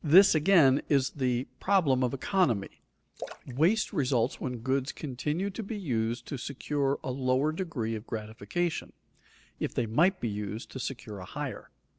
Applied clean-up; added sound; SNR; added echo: none; Splash, splatter; 18 dB; none.